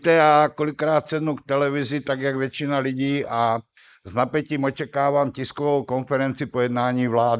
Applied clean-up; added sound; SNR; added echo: neural mask model Resemble Enhance denoiser.